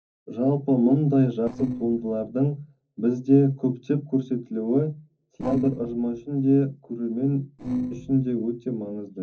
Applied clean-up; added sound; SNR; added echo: neural separator model SepFormer DNS4.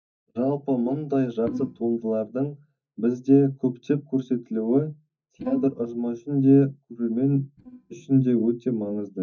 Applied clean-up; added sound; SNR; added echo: neural mask model DeepFilterNet 3.